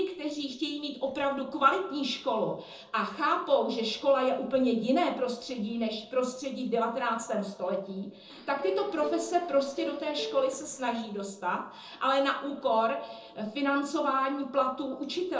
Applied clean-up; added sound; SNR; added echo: neural separator model SepFormer DNS4.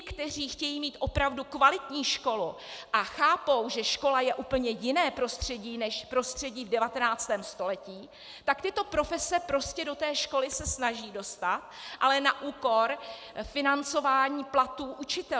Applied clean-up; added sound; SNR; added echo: none; none; none; none.